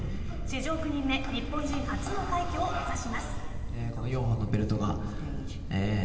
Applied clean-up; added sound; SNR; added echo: none; Thunder; 2 dB; reverberation time 2.9 s.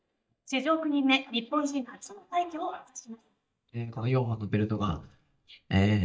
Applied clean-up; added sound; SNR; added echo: neural mask model DeepFilterNet 3.